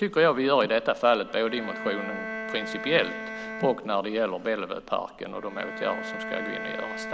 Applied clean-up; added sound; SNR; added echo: none; Bowed string instrument; 10 dB; none.